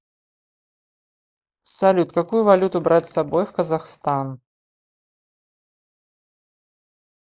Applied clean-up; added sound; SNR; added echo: neural mask model Resemble Enhance denoiser.